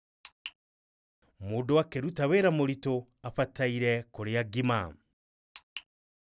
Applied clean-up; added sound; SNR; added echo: none; none; none; none.